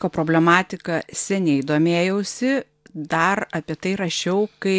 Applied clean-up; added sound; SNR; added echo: none; none; none; none.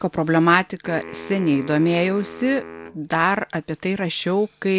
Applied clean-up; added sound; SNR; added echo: none; Wind instrument, woodwind instrument; 18 dB; none.